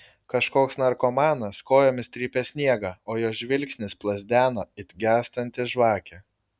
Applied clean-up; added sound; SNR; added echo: none; none; none; none.